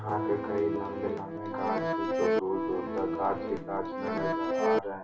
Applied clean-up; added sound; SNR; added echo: none; Accordion; -2 dB; reverberation time 0.3 s.